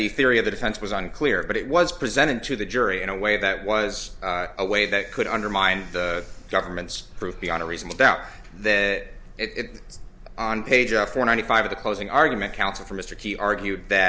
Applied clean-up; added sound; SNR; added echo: none; none; none; none.